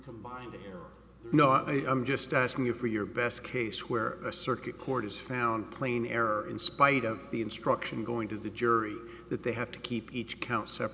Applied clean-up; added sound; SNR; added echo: none; none; none; none.